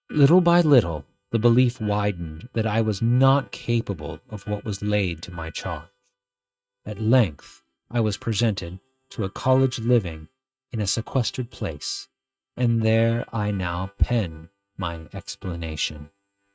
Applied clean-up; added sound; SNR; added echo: neural mask model RNNoise.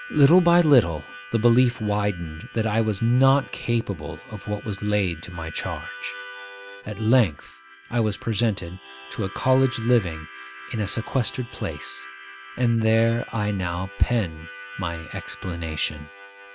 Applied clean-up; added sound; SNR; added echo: none; Harmonica; 17 dB; none.